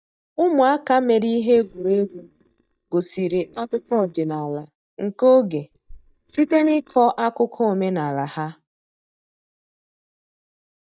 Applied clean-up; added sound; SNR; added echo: neural mask model DeepFilterNet 3.